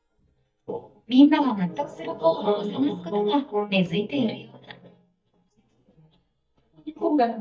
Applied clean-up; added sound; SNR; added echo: neural mask model DeepFilterNet 3.